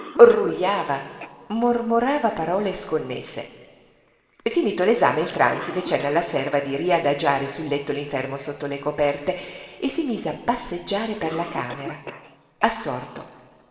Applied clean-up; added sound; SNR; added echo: none; Cough; 19 dB; reverberation time 2.0 s.